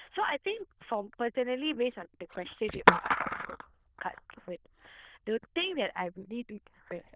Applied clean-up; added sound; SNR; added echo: neural diffusion model UNIVERSE++.